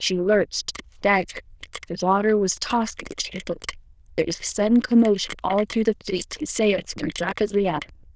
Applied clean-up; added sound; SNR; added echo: neural diffusion model UNIVERSE++.